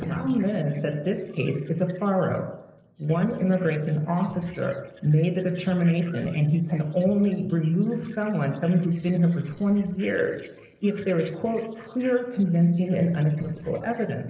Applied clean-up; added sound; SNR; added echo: neural separator model SepFormer DNS4.